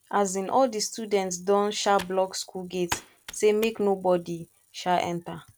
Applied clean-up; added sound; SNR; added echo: none; Computer keyboard; 16 dB; none.